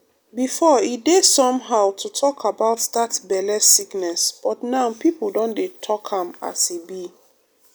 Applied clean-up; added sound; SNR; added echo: none; none; none; none.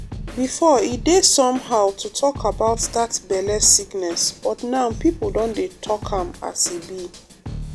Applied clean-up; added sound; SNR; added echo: none; Drum kit; 13 dB; none.